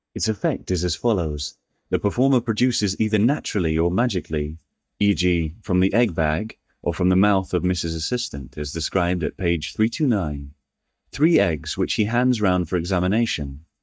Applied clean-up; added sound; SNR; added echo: neural mask model DeepFilterNet 3.